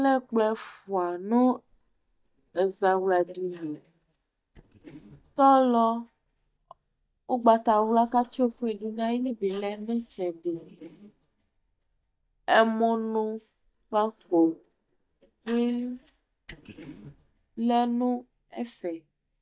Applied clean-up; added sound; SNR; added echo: neural mask model DeepFilterNet 3.